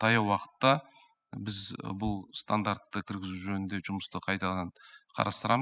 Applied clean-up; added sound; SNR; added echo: classical method spectral subtraction.